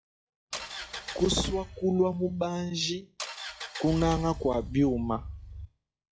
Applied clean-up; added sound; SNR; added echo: classical method log-MMSE.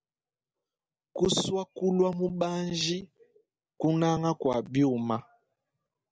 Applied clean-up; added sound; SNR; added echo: none; none; none; none.